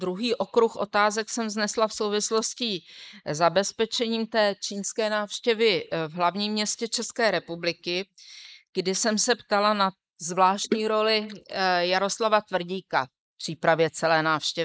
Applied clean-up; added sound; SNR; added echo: neural mask model Resemble Enhance denoiser.